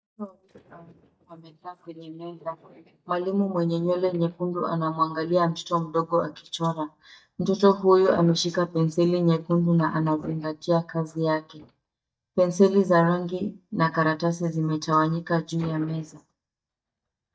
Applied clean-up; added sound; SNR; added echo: neural mask model DeepFilterNet 3.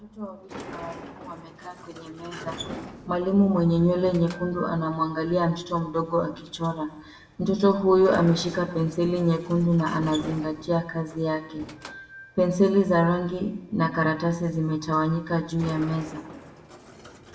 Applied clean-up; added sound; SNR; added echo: none; Sliding door; 18 dB; reverberation time 0.6 s.